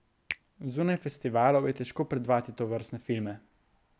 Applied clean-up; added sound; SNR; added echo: none; Finger snapping; 17 dB; none.